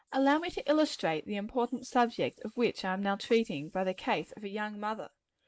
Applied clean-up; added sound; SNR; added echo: neural mask model Resemble Enhance denoiser.